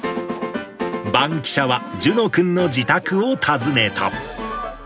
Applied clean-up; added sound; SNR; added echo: none; none; none; none.